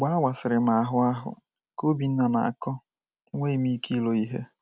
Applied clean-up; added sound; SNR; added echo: none; none; none; none.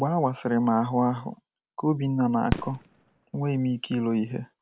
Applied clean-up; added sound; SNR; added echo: none; Fireworks; 10 dB; none.